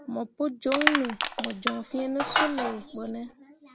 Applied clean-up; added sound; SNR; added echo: none; Crushing; -1 dB; none.